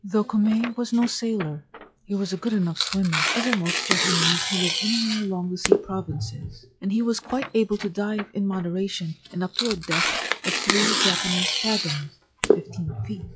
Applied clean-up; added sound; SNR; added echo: classical method log-MMSE.